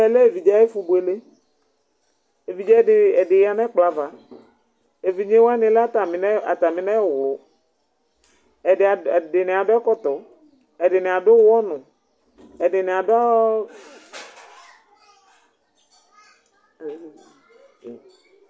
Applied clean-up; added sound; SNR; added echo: none; none; none; none.